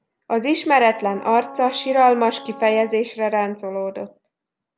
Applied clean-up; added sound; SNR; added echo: none; Wind instrument, woodwind instrument; 20 dB; none.